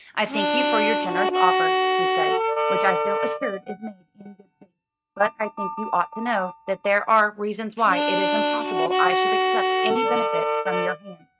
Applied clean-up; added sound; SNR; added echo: neural mask model RNNoise.